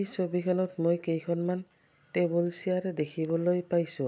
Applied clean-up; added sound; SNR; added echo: none; none; none; none.